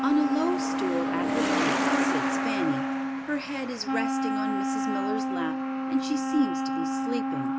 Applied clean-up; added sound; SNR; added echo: none; Wind instrument, woodwind instrument + Truck; -4 dB; none.